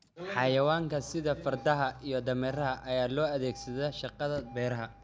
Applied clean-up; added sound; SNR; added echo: none; Engine starting; 19 dB; none.